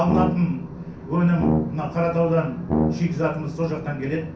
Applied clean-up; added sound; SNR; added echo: none; Brass instrument; 3 dB; reverberation time 0.6 s.